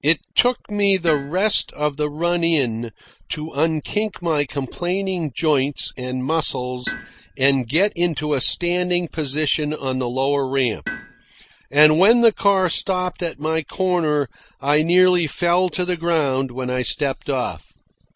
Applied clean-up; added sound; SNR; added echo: none; Tools; 19 dB; none.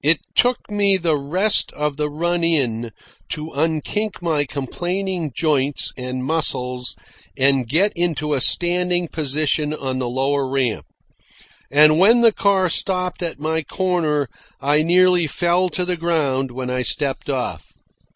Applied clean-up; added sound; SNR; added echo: none; none; none; none.